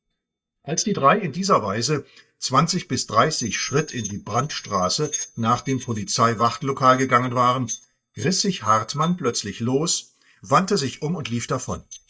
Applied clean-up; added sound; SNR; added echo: neural mask model DeepFilterNet 3.